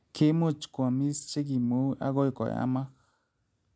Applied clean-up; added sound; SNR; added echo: none; none; none; none.